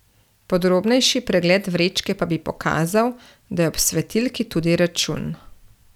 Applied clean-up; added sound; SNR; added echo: none; none; none; none.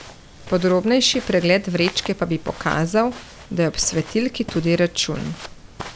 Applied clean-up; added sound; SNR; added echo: none; Walk, footsteps; 16 dB; none.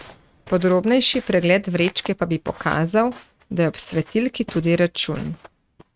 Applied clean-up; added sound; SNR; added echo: neural mask model RNNoise.